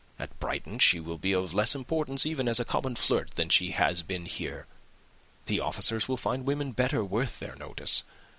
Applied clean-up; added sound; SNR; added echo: none; none; none; none.